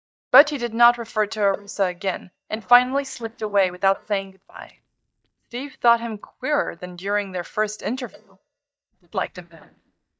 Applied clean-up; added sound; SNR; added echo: neural mask model DeepFilterNet 3.